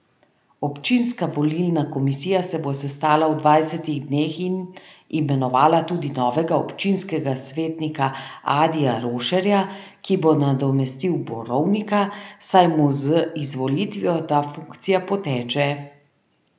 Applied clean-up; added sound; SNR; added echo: none; none; none; none.